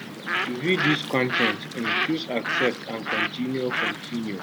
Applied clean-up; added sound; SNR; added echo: none; Bird; 0 dB; none.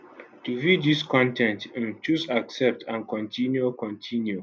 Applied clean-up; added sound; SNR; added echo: none; none; none; none.